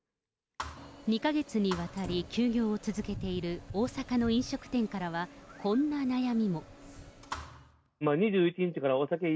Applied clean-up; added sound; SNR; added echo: none; Slam + Thump, thud; 14 dB; none.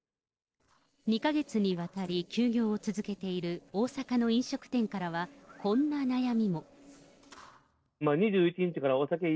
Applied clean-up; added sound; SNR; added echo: neural separator model SepFormer DNS4.